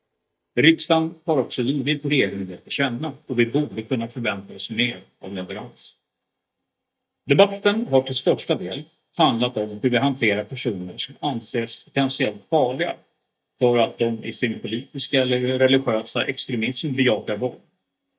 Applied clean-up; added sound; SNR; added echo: neural mask model DeepFilterNet 3.